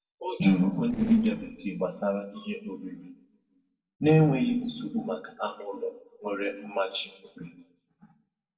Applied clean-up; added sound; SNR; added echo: neural separator model SepFormer DNS4.